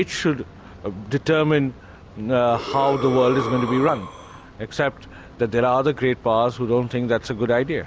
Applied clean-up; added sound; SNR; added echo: none; Breathing; 9 dB; none.